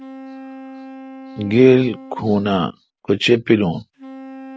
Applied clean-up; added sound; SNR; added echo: none; Wind instrument, woodwind instrument; 18 dB; none.